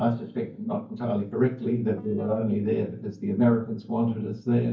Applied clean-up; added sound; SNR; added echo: neural mask model DeepFilterNet 3.